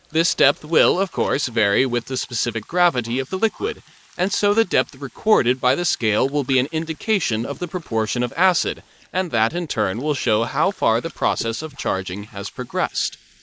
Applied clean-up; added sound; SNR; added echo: neural mask model Resemble Enhance denoiser.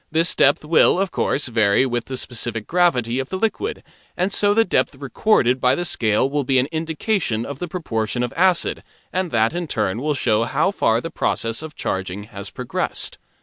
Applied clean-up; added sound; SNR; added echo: none; none; none; none.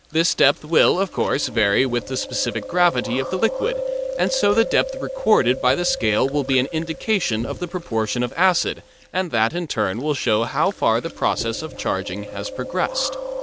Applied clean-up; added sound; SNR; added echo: none; Chewing, mastication; 10 dB; none.